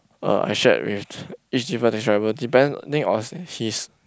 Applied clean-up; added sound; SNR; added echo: none; none; none; none.